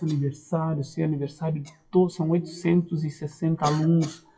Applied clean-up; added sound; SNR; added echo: classical method WPE with log-MMSE.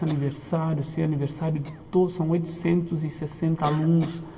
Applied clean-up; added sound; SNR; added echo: none; Cough; 19 dB; reverberation time 1.5 s.